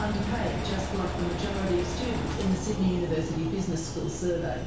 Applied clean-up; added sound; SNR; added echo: none; Engine; 3 dB; reverberation time 0.6 s.